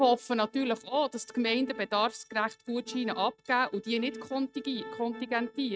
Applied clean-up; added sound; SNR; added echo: neural mask model RNNoise.